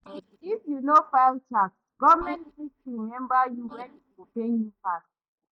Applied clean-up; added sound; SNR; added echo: neural mask model DeepFilterNet 3.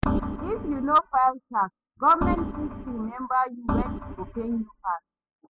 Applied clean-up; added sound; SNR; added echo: classical method spectral subtraction.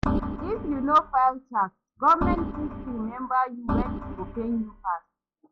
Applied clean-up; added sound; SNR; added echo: classical method log-MMSE.